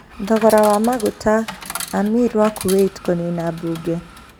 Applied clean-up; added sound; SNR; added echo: none; Coin (dropping) / Chatter; 15 dB; none.